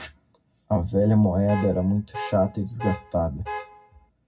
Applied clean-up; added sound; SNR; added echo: none; Alarm / Car; 12 dB; reverberation time 0.4 s.